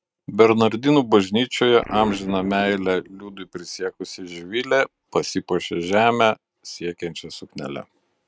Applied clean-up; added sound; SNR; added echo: neural mask model RNNoise.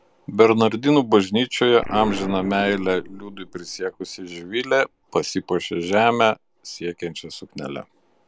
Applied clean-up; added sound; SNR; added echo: none; Explosion; 17 dB; none.